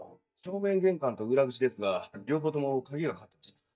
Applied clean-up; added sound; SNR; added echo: neural mask model DeepFilterNet 3.